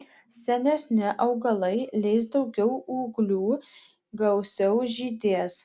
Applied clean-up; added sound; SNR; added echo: none; none; none; none.